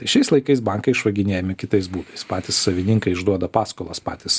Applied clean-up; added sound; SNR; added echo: none; none; none; none.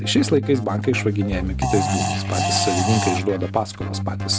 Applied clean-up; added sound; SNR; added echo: none; Keyboard (musical) + Fart; 2 dB; none.